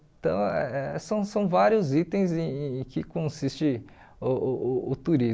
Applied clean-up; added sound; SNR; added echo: none; none; none; none.